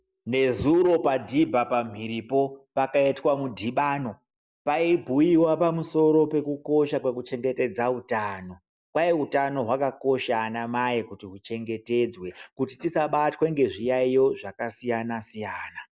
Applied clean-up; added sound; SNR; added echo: none; none; none; none.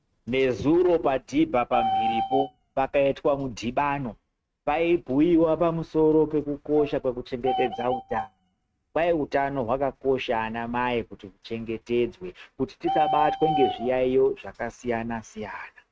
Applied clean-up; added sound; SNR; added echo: neural mask model RNNoise.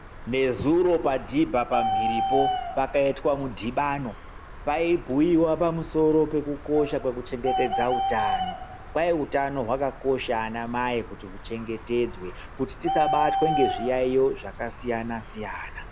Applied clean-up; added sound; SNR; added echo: none; Bird; 6 dB; none.